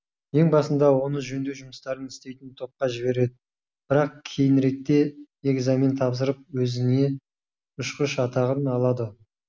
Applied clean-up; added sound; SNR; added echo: none; none; none; none.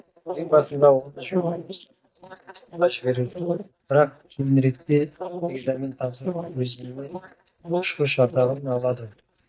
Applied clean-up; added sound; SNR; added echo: neural mask model DeepFilterNet 3.